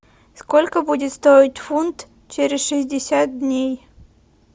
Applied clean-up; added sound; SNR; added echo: none; none; none; none.